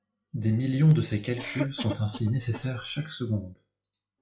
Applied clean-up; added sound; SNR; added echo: classical method log-MMSE.